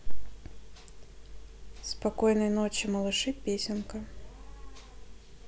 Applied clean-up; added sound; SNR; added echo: none; none; none; none.